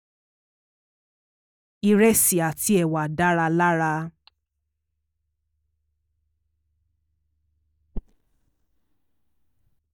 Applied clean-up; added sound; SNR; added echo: neural mask model DeepFilterNet 3.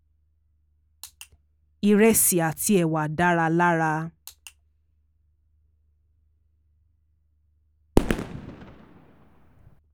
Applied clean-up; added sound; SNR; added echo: none; Fireworks; 1 dB; none.